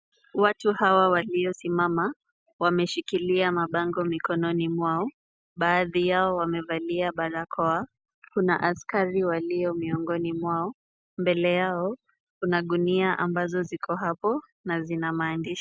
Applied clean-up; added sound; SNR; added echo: none; none; none; none.